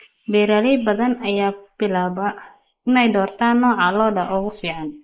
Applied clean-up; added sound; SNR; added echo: neural mask model Resemble Enhance denoiser.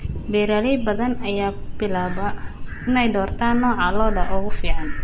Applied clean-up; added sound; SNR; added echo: none; Thunder; -1 dB; none.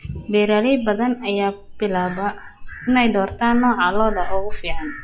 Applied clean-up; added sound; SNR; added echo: classical method log-MMSE.